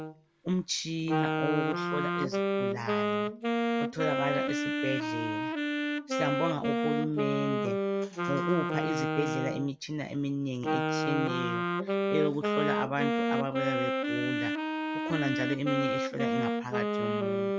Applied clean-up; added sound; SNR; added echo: none; Wind instrument, woodwind instrument; -3 dB; none.